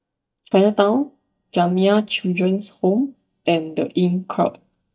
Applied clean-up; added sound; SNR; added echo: neural mask model DeepFilterNet 3.